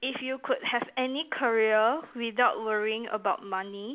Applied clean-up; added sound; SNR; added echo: none; none; none; none.